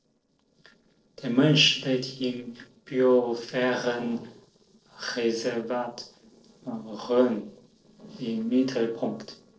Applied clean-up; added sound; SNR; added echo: neural separator model SepFormer DNS4.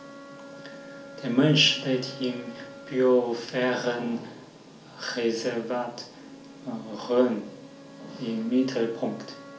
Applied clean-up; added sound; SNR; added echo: none; Wind instrument, woodwind instrument; 19 dB; reverberation time 0.4 s.